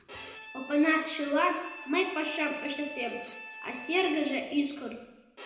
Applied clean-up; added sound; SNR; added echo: none; Bowed string instrument; 14 dB; reverberation time 0.9 s.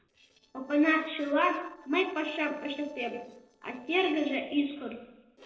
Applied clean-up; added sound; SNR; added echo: neural separator model SepFormer DNS4.